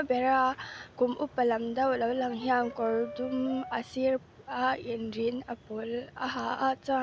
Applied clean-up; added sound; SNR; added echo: none; Brass instrument; 15 dB; none.